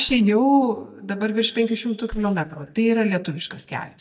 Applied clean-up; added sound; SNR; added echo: neural mask model DeepFilterNet 3.